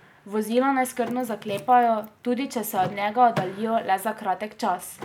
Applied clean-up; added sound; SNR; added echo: none; Door / Car; 16 dB; none.